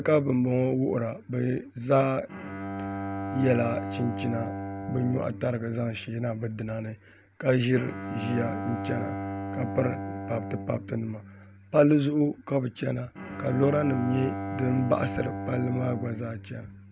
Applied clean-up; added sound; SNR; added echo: none; Bowed string instrument; 8 dB; none.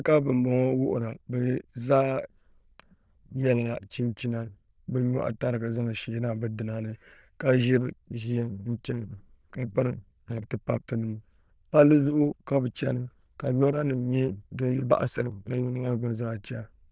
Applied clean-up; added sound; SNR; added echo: neural diffusion model UNIVERSE++.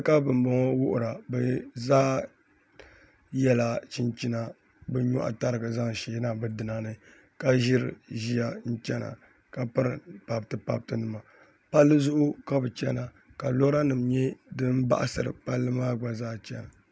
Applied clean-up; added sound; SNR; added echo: none; none; none; none.